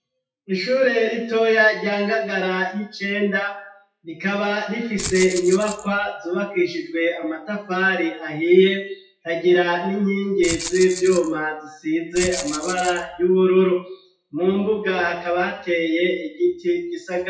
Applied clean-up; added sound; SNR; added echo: classical method WPE with log-MMSE.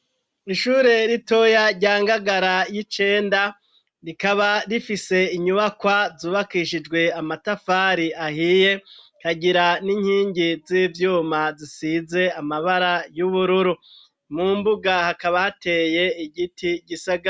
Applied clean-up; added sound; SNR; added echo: none; none; none; none.